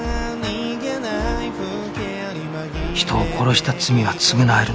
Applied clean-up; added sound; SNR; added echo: none; none; none; none.